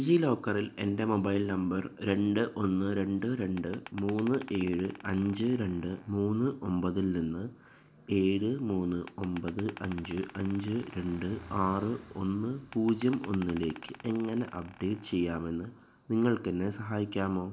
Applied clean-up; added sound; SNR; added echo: none; Glass; 20 dB; none.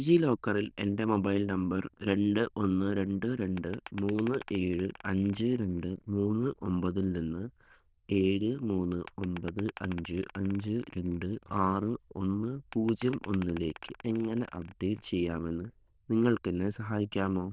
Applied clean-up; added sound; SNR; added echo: neural diffusion model UNIVERSE++.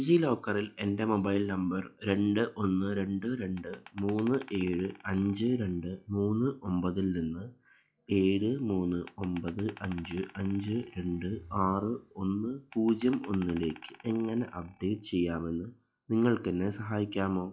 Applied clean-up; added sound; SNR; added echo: classical method log-MMSE.